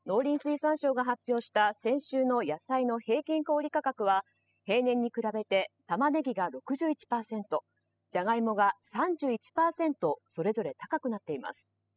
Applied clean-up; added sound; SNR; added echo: classical method spectral subtraction.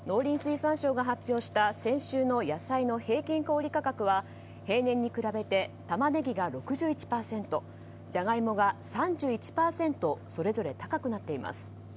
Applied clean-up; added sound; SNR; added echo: none; Mechanical fan; 16 dB; none.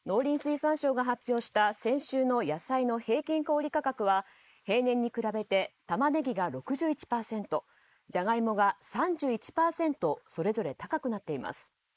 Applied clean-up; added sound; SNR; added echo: neural mask model Resemble Enhance denoiser.